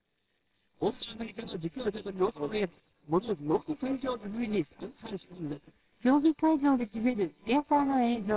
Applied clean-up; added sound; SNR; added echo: neural separator model SepFormer WHAMR!.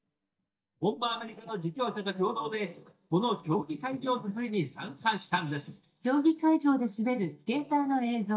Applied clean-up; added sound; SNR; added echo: neural mask model DeepFilterNet 3.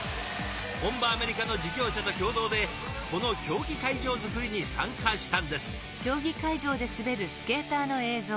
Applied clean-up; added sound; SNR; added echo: none; none; none; none.